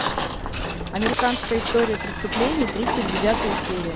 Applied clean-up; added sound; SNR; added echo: none; Walk, footsteps; 0 dB; none.